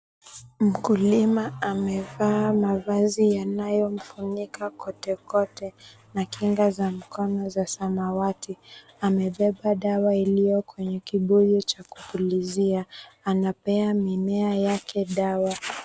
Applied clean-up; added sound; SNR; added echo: none; none; none; none.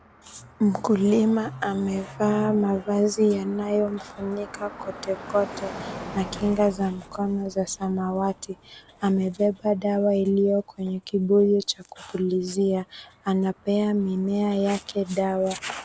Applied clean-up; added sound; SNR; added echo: none; Car passing by; 19 dB; none.